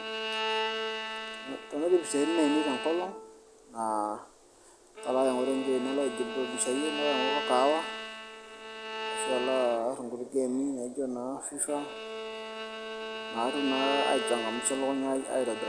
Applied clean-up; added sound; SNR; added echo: none; Bowed string instrument; 5 dB; none.